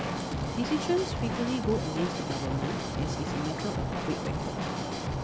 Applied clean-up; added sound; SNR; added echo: none; Drum / Drum kit + Stream; -2 dB; none.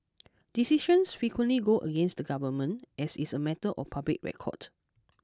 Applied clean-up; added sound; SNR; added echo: none; none; none; none.